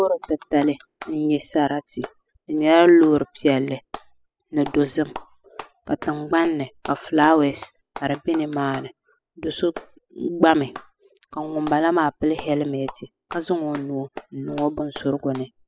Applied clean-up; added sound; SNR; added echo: classical method spectral subtraction.